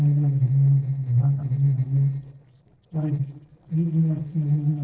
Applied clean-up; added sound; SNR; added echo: neural separator model SepFormer DNS4.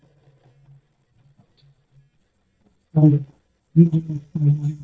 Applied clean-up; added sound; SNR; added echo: neural mask model DeepFilterNet 3.